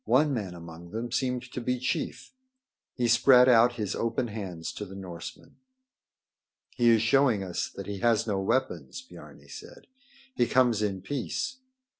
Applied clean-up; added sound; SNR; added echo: none; none; none; none.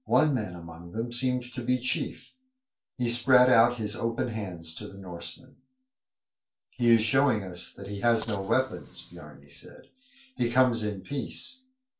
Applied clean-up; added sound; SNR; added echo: neural separator model SepFormer DNS4.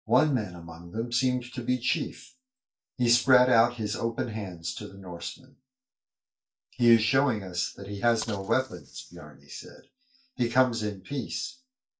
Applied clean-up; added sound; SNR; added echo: neural mask model DeepFilterNet 3.